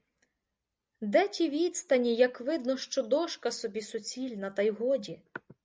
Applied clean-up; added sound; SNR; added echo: none; none; none; none.